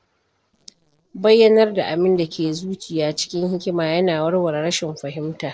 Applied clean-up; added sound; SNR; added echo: neural separator model SepFormer DNS4.